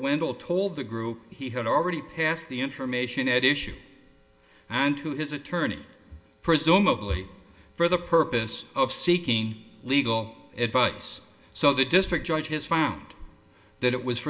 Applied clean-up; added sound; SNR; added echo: none; none; none; reverberation time 0.4 s.